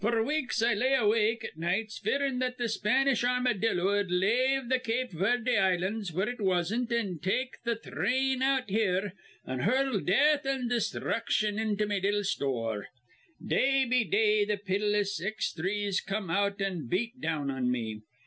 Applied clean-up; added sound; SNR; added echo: none; none; none; none.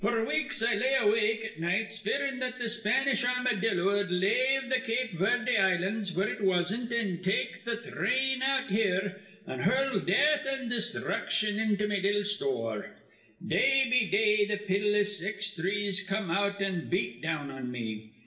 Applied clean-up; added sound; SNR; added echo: none; none; none; reverberation time 1.0 s.